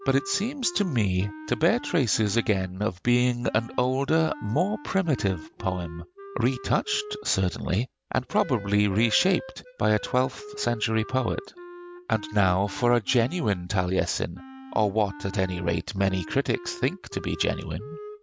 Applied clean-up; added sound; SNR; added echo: none; Wind instrument, woodwind instrument; 16 dB; none.